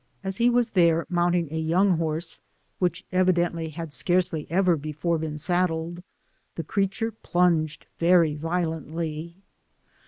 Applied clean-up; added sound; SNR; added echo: neural mask model Resemble Enhance denoiser.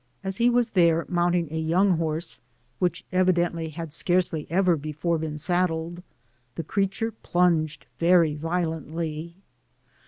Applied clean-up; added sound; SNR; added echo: none; none; none; none.